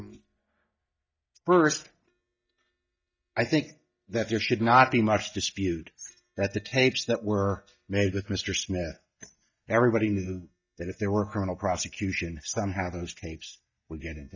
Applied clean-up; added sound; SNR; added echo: neural mask model DeepFilterNet 3.